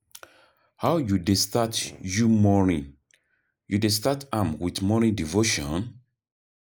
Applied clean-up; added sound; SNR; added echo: neural mask model Resemble Enhance denoiser.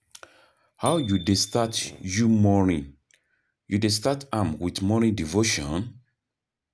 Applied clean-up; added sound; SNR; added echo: none; Bicycle bell; 19 dB; none.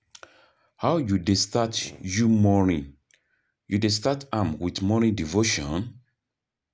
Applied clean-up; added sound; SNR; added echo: none; none; none; none.